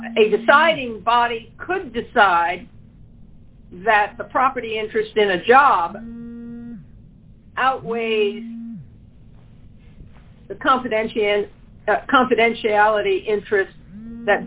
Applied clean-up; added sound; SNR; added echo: none; Telephone; 18 dB; none.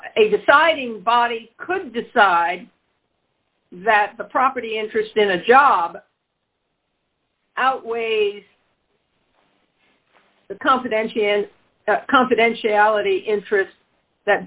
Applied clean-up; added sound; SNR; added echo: none; none; none; none.